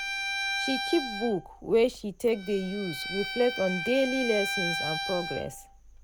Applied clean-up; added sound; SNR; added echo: none; Bowed string instrument; 5 dB; none.